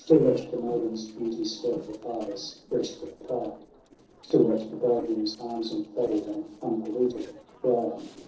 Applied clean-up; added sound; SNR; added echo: neural separator model SepFormer DNS4.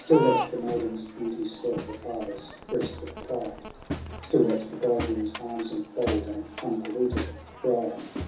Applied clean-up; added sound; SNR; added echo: none; Crowd; 8 dB; reverberation time 0.6 s.